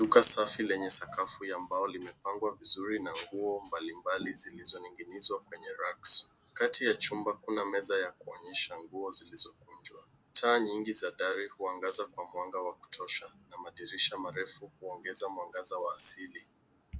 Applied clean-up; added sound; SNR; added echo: none; none; none; none.